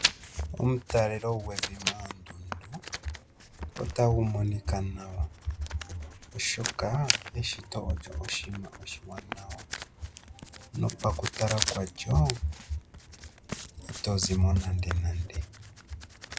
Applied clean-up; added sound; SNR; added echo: none; Writing; 7 dB; none.